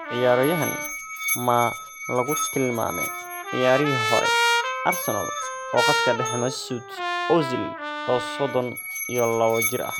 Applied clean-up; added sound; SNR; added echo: none; Trumpet + Musical instrument; 2 dB; none.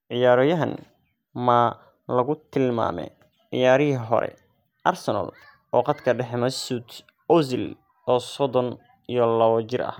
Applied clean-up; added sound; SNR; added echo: none; none; none; none.